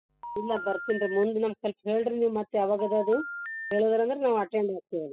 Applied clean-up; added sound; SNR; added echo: classical method spectral subtraction.